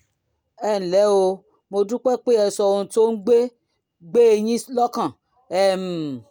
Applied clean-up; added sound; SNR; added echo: none; none; none; none.